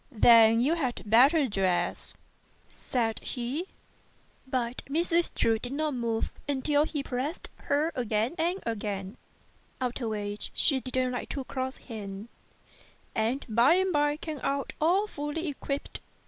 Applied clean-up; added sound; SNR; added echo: none; none; none; none.